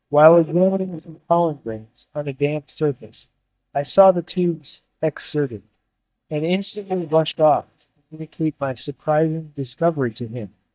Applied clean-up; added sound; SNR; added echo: neural mask model DeepFilterNet 3.